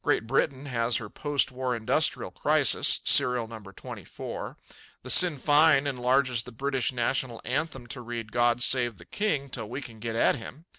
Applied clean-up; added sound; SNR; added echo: none; none; none; none.